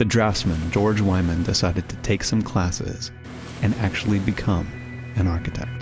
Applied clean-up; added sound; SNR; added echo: none; Waves, surf; 18 dB; none.